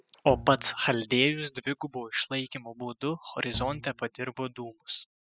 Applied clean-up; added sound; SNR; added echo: classical method spectral subtraction.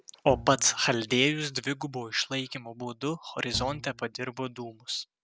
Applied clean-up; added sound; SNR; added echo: none; Bowed string instrument; 14 dB; none.